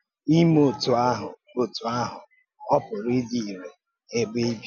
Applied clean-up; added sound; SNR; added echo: none; none; none; none.